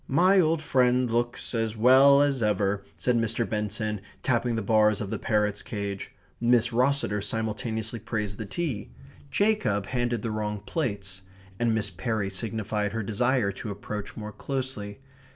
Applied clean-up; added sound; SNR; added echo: none; none; none; none.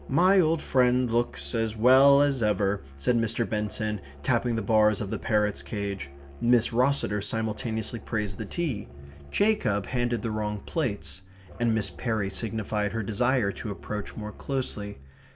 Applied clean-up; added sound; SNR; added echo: none; Musical instrument; 18 dB; none.